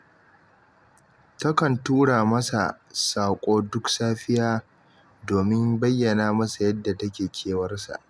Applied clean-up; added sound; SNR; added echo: none; none; none; none.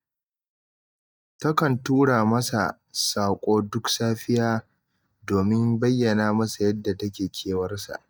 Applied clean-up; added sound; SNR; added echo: neural mask model DeepFilterNet 3.